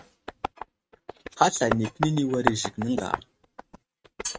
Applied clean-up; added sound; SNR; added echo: neural mask model RNNoise.